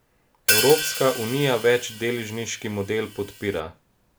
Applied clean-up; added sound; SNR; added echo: none; Crash cymbal / Hi-hat; 4 dB; none.